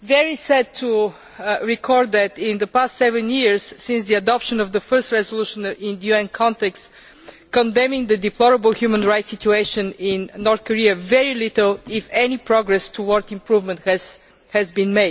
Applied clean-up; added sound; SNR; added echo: none; none; none; none.